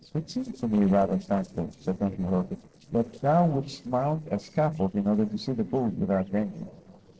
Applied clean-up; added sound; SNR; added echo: neural separator model SepFormer DNS4.